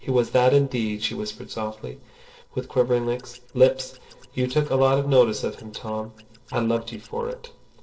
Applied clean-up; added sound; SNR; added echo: neural separator model SepFormer DNS4.